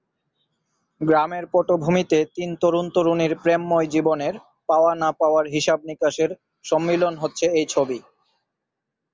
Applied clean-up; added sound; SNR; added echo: none; none; none; none.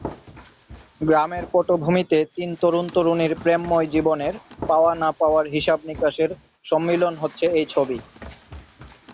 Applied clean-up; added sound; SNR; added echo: none; Run; 19 dB; none.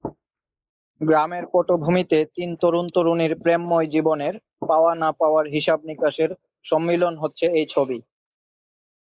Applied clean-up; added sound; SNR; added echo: neural mask model Resemble Enhance denoiser.